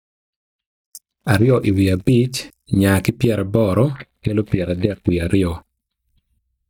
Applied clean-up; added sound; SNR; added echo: neural mask model DeepFilterNet 3.